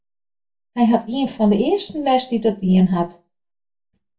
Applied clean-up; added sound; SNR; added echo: none; none; none; reverberation time 0.2 s.